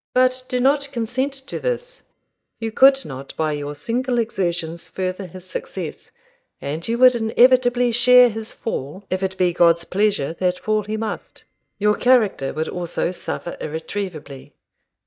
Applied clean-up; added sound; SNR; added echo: neural mask model DeepFilterNet 3.